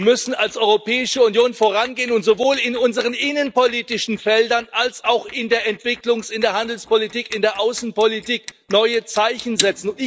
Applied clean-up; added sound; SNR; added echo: neural mask model Resemble Enhance denoiser.